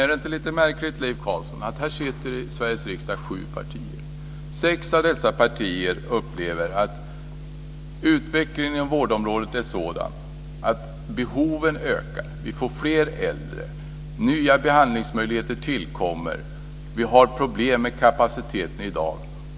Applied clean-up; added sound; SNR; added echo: none; Cricket; 17 dB; none.